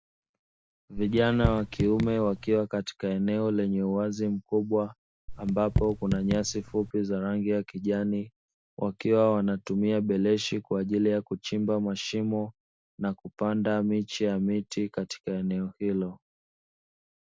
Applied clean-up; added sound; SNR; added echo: none; Raindrop / Drip; 5 dB; none.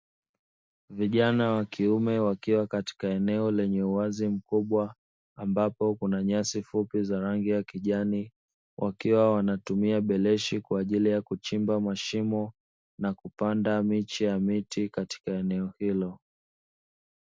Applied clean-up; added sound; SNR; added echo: none; none; none; none.